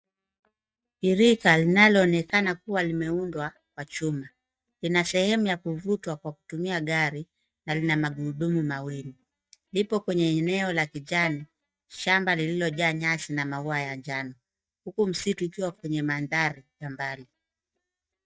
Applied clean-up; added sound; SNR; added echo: neural mask model DeepFilterNet 3.